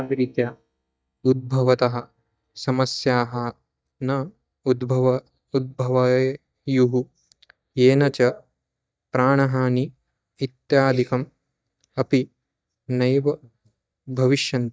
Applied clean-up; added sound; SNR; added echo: neural mask model DeepFilterNet 3.